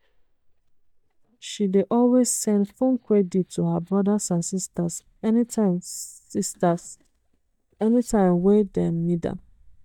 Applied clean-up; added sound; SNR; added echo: neural mask model DeepFilterNet 3.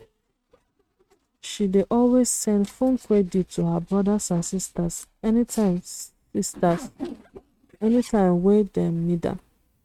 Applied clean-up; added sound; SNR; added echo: neural mask model RNNoise.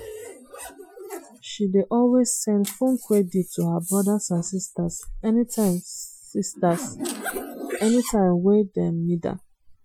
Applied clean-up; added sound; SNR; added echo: classical method Wiener filter.